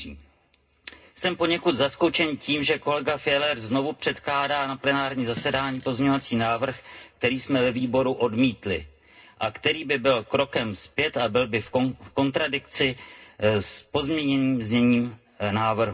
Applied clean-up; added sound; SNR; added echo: none; Fart; 17 dB; reverberation time 0.2 s.